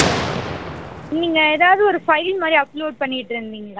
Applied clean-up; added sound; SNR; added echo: none; Explosion; 8 dB; none.